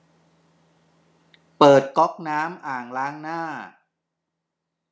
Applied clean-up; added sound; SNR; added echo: none; none; none; none.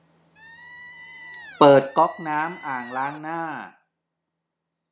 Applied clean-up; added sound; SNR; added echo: none; Squeak; 18 dB; none.